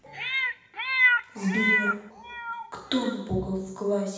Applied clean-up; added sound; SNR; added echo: none; Meow; -4 dB; reverberation time 0.9 s.